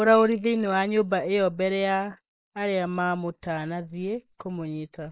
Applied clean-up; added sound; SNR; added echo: neural mask model Resemble Enhance denoiser.